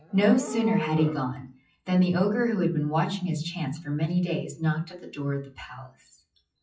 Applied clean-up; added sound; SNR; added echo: classical method WPE with log-MMSE.